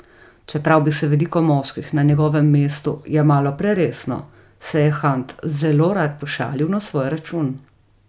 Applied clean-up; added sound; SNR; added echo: none; none; none; none.